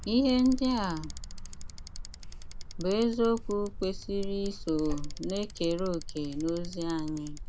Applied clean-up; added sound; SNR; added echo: none; Bicycle; 7 dB; none.